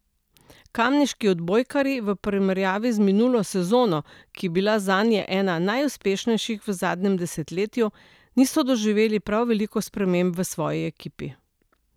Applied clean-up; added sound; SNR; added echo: none; none; none; none.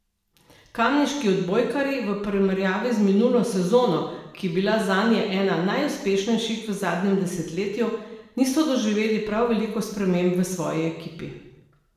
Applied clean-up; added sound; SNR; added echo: none; none; none; reverberation time 0.9 s.